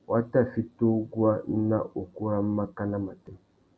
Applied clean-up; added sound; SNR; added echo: none; none; none; none.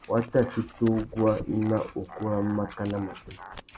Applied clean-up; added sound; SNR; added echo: none; Dog; 16 dB; none.